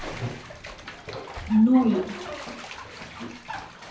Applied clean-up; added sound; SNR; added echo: none; Bathtub (filling or washing); 10 dB; reverberation time 0.7 s.